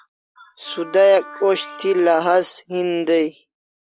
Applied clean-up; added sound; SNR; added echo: none; Wind instrument, woodwind instrument; 19 dB; none.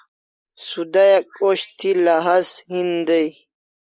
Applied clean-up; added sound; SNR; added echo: neural mask model Resemble Enhance denoiser.